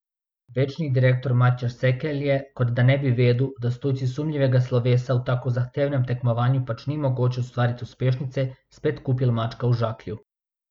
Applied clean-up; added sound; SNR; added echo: none; none; none; none.